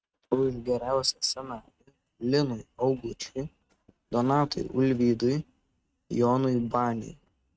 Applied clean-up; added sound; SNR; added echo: neural mask model RNNoise.